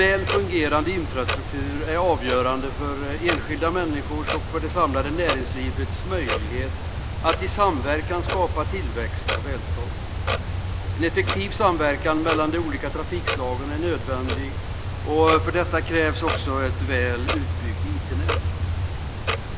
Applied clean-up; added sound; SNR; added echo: none; Clock; 1 dB; none.